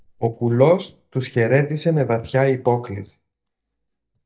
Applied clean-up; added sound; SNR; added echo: neural mask model DeepFilterNet 3.